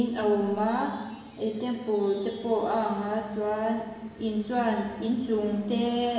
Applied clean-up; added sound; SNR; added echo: none; Chime; 20 dB; reverberation time 1.3 s.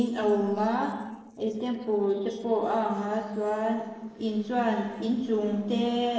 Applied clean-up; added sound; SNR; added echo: neural separator model SepFormer DNS4.